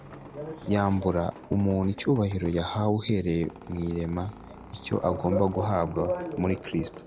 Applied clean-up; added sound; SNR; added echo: none; Squeak; 18 dB; none.